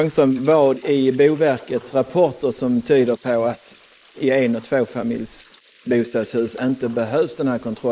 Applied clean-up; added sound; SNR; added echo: neural mask model Resemble Enhance denoiser.